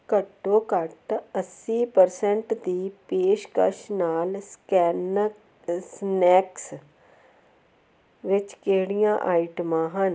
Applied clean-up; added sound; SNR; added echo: none; none; none; none.